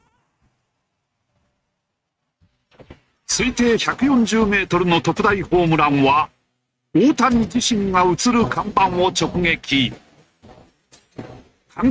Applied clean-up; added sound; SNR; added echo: neural mask model RNNoise.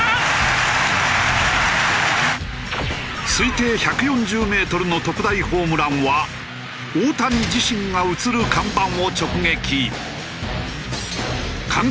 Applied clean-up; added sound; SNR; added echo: none; none; none; none.